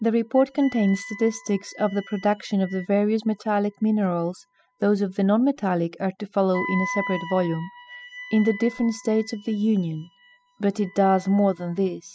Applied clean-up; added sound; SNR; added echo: classical method spectral subtraction.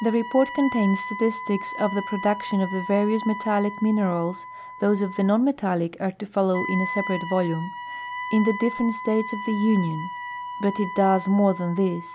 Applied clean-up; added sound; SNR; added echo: none; Wind instrument, woodwind instrument; 10 dB; none.